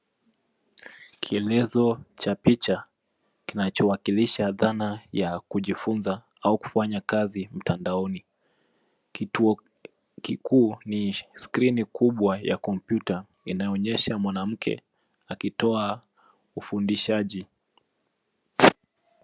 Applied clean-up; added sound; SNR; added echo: none; none; none; none.